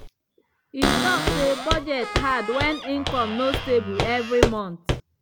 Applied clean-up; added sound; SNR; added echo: none; Walk, footsteps + Cupboard open or close; 1 dB; none.